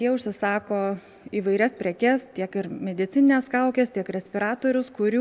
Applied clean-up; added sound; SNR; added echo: none; none; none; none.